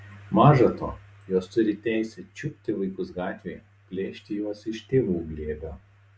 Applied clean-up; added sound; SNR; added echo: none; none; none; none.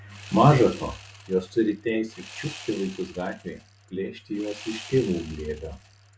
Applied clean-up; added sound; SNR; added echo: none; Sawing; 18 dB; none.